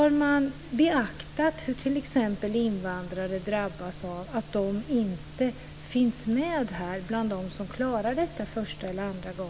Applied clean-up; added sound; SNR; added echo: none; none; none; none.